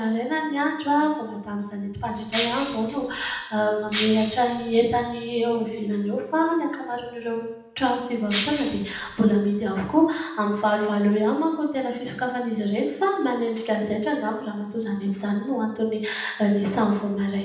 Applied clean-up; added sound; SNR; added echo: none; Shatter; 3 dB; reverberation time 0.8 s.